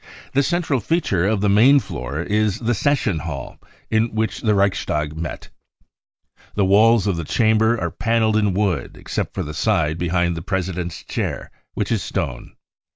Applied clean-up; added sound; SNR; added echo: none; none; none; none.